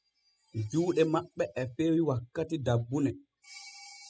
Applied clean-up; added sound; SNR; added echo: classical method spectral subtraction.